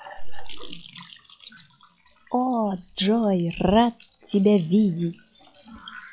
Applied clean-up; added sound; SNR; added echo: classical method log-MMSE.